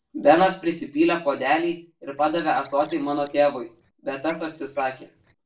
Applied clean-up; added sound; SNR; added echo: neural separator model SepFormer DNS4.